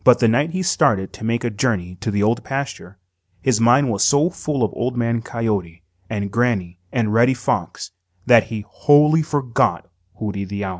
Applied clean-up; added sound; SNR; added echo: none; none; none; none.